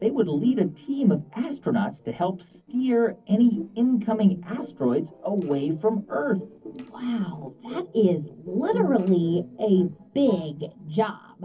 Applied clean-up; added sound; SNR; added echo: neural separator model SepFormer DNS4.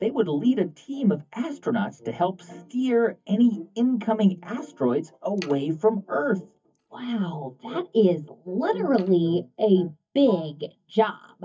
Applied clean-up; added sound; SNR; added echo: neural mask model DeepFilterNet 3.